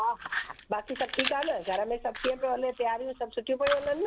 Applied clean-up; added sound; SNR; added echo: none; Fire; 8 dB; none.